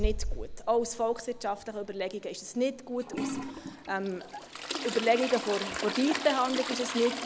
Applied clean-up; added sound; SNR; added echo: none; Trickle, dribble / Toilet flush; 5 dB; none.